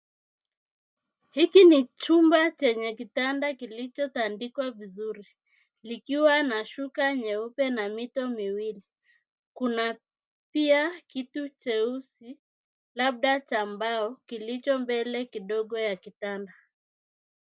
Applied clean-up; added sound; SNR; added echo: none; none; none; none.